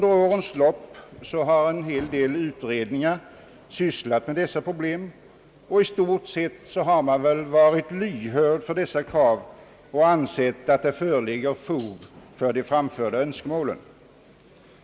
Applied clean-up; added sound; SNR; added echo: none; Tambourine; 11 dB; none.